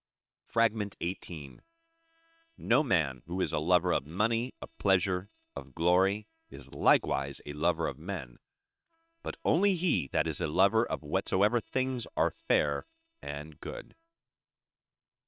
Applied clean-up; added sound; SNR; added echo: neural separator model SepFormer WHAM!.